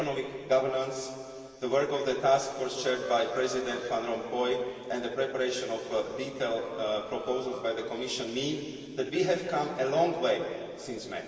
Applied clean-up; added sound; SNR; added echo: none; Breathing; 17 dB; reverberation time 2.5 s.